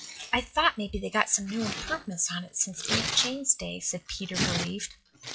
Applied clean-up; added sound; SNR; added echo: classical method WPE with log-MMSE.